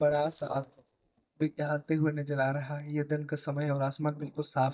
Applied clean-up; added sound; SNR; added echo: neural mask model DeepFilterNet 3.